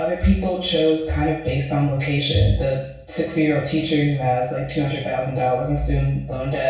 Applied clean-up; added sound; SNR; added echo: none; none; none; reverberation time 0.6 s.